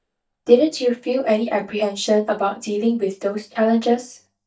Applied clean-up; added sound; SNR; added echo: neural mask model DeepFilterNet 3.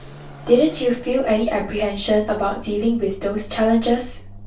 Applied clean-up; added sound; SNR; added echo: none; Car passing by / Accelerating, revving, vroom; 15 dB; reverberation time 0.3 s.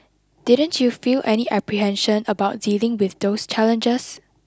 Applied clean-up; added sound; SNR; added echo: none; none; none; none.